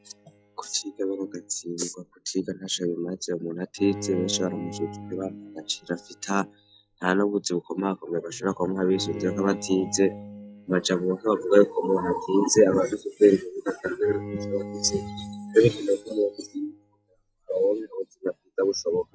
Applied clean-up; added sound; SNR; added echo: classical method log-MMSE.